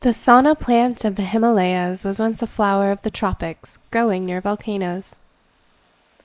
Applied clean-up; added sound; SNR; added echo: neural mask model Resemble Enhance denoiser.